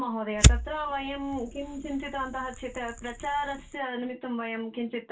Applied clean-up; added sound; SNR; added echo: none; Fire; -4 dB; reverberation time 0.2 s.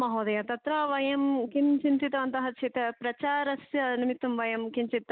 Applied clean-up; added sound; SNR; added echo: none; none; none; none.